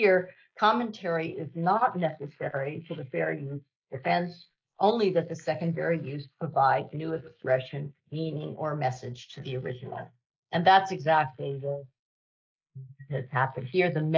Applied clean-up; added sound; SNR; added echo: neural mask model Resemble Enhance denoiser.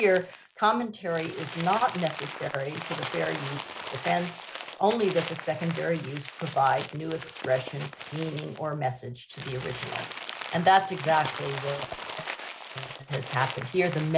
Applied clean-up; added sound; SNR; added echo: none; Crumpling, crinkling; 9 dB; none.